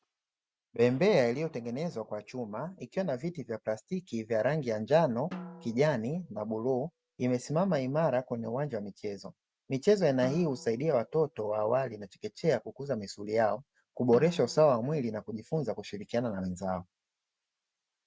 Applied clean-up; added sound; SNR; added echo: none; Drum; 18 dB; none.